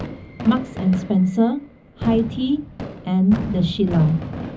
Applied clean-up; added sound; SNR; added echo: none; Fireworks; 10 dB; reverberation time 0.4 s.